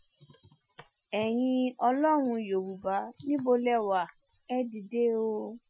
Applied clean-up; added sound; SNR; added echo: classical method Wiener filter.